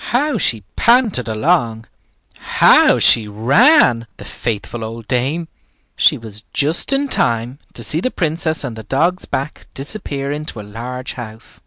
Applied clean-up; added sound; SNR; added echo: none; none; none; none.